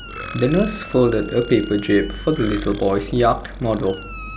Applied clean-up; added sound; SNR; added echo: none; Squeak + Burping, eructation; 17 dB; none.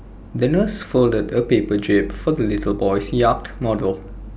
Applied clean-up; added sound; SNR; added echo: none; none; none; none.